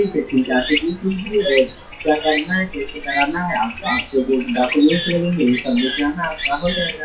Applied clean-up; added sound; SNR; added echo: classical method WPE with log-MMSE.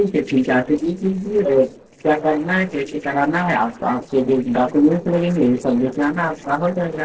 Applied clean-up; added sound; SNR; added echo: neural separator model SepFormer DNS4.